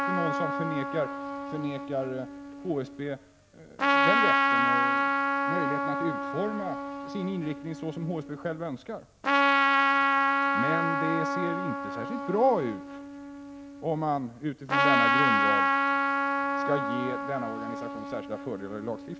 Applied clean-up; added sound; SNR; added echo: none; Trumpet; -5 dB; none.